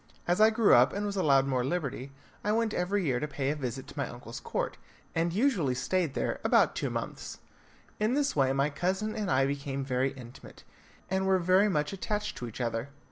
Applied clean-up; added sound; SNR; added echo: none; none; none; none.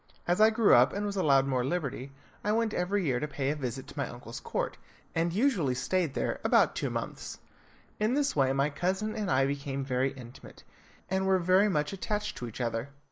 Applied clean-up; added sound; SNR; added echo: neural mask model Resemble Enhance denoiser.